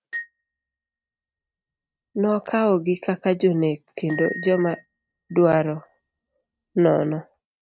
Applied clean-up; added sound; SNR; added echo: neural mask model RNNoise.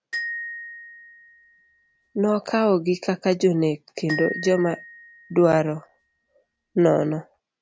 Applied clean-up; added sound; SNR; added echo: none; Glockenspiel; 14 dB; none.